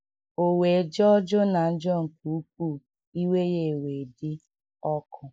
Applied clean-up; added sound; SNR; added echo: neural mask model Resemble Enhance denoiser.